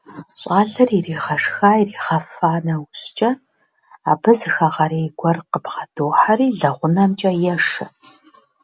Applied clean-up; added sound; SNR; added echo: none; none; none; none.